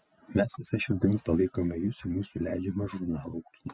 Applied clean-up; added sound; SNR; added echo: none; none; none; none.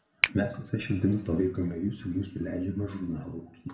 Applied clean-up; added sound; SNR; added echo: none; Finger snapping; 6 dB; reverberation time 0.7 s.